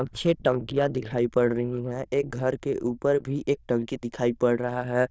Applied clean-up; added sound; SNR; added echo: neural diffusion model UNIVERSE++.